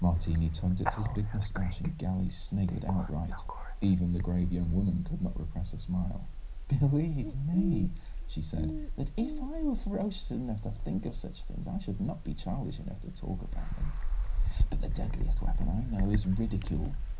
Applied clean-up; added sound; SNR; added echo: none; Bird; 1 dB; reverberation time 0.4 s.